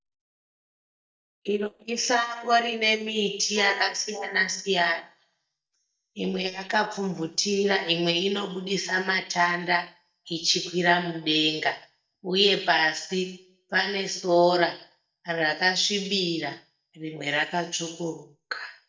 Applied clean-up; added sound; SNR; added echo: neural mask model DeepFilterNet 3.